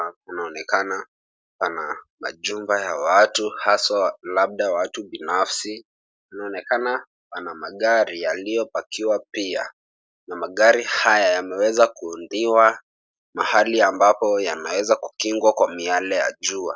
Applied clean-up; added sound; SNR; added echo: none; none; none; none.